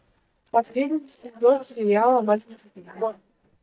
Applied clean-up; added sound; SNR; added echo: neural mask model DeepFilterNet 3.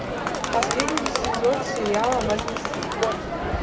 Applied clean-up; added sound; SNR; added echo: none; Crowd; -1 dB; reverberation time 1.1 s.